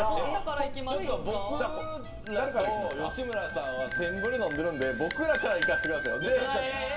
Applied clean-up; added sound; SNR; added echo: none; Bell; 5 dB; reverberation time 1.2 s.